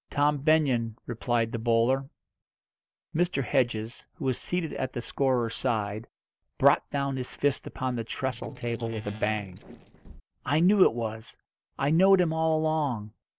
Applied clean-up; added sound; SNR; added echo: neural separator model SepFormer DNS4.